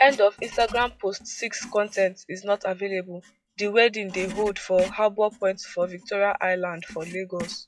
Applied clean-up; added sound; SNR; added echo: classical method log-MMSE.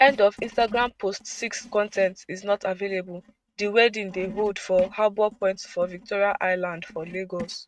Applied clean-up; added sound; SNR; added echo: neural mask model RNNoise.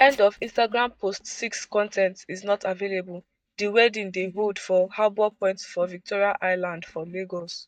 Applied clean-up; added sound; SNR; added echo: neural mask model DeepFilterNet 3.